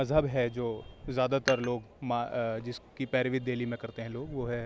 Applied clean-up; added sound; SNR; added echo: none; Dishes, pots, and pans; 9 dB; none.